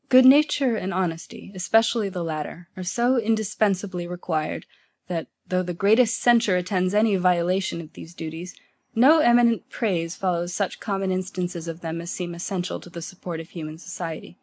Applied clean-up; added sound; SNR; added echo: none; none; none; none.